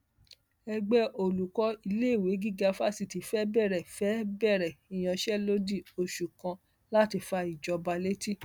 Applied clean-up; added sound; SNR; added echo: none; none; none; none.